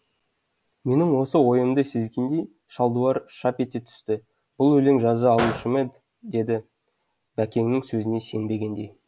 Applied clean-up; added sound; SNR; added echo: none; Gunshot, gunfire; 11 dB; none.